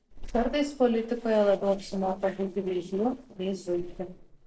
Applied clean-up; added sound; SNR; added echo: neural separator model SepFormer DNS4.